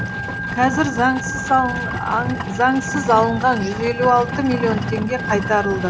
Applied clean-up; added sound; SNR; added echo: none; Organ + Livestock, farm animals, working animals; 5 dB; none.